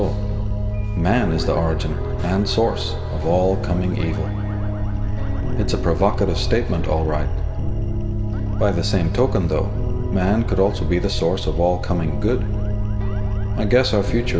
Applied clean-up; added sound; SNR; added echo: none; none; none; none.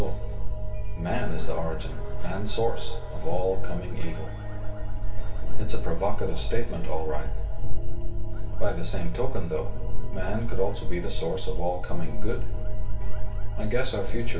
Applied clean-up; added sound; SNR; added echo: none; none; none; reverberation time 0.2 s.